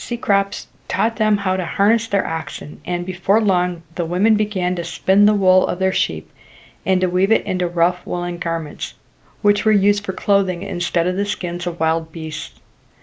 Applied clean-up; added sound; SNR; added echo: none; none; none; none.